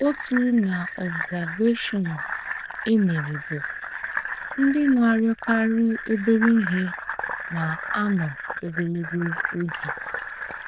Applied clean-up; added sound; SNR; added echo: neural diffusion model UNIVERSE++.